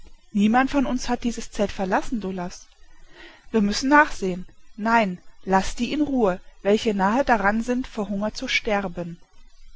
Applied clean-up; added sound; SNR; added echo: none; none; none; none.